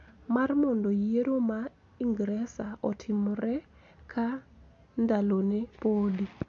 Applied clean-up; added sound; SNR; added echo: none; none; none; none.